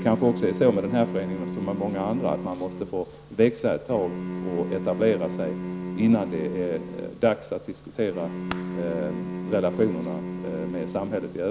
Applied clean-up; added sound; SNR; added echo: none; Bowed string instrument; 7 dB; none.